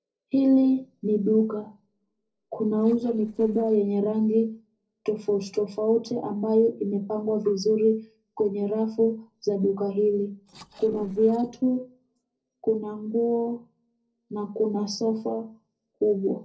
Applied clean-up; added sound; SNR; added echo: neural separator model SepFormer DNS4.